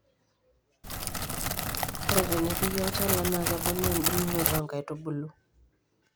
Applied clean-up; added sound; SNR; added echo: none; Crackle; -4 dB; none.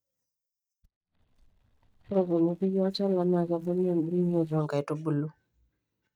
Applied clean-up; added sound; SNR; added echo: neural mask model DeepFilterNet 3.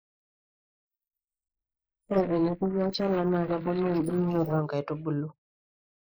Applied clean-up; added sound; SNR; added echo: neural mask model Resemble Enhance denoiser.